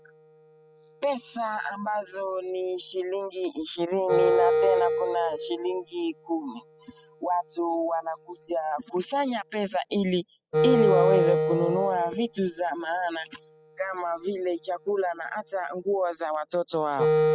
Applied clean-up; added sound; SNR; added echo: classical method spectral subtraction.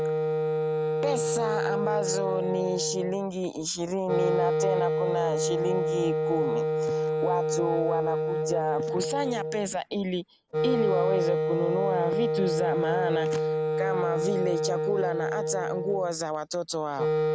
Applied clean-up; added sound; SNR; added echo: none; Wind instrument, woodwind instrument; -3 dB; none.